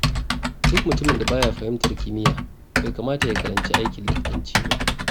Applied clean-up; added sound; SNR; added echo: none; Typing; -4 dB; none.